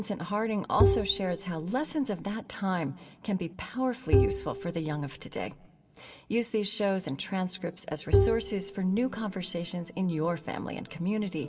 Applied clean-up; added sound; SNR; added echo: none; Bowed string instrument; -2 dB; reverberation time 0.3 s.